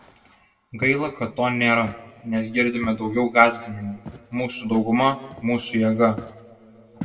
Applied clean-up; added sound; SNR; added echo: none; Walk, footsteps; 20 dB; reverberation time 1.0 s.